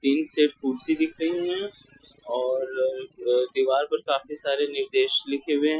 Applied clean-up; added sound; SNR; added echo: classical method Wiener filter.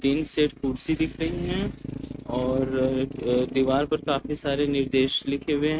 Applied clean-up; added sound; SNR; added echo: neural mask model RNNoise.